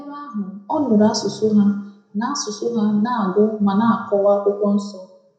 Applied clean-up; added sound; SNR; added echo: none; none; none; reverberation time 0.6 s.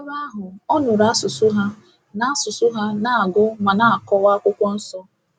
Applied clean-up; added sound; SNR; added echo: none; none; none; none.